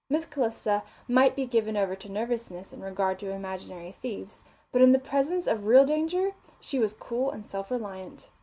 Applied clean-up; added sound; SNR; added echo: none; none; none; none.